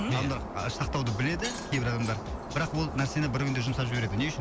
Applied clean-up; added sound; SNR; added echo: none; Shatter; 9 dB; none.